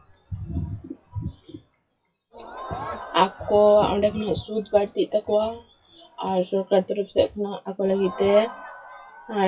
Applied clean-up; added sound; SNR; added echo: classical method WPE with log-MMSE.